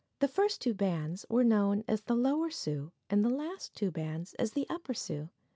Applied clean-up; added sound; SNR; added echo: none; none; none; none.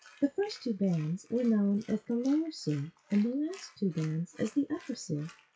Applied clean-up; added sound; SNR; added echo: classical method WPE with log-MMSE.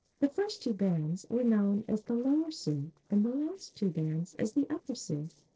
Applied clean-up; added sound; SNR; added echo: neural separator model SepFormer DNS4.